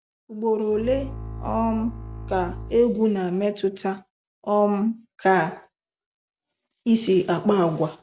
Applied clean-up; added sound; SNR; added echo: none; Bowed string instrument; 12 dB; none.